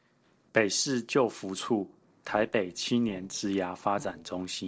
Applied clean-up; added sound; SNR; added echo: neural separator model SepFormer DNS4.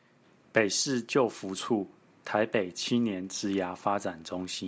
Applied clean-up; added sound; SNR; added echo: none; none; none; none.